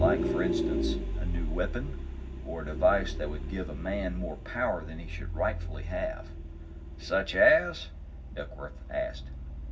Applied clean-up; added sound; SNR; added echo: none; Vehicle; 2 dB; reverberation time 0.4 s.